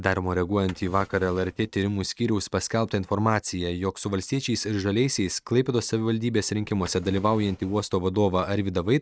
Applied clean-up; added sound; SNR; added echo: neural mask model RNNoise.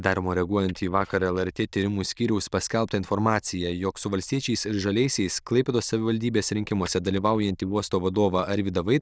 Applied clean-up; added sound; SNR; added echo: neural diffusion model UNIVERSE++.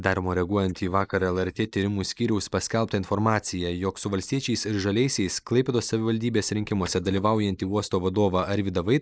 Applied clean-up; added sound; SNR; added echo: neural mask model Resemble Enhance denoiser.